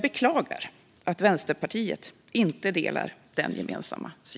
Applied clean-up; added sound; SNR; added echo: none; none; none; none.